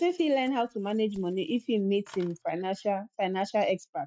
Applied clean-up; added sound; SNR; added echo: neural mask model RNNoise.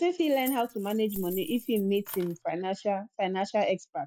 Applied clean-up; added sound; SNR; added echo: none; Keys jangling; 13 dB; none.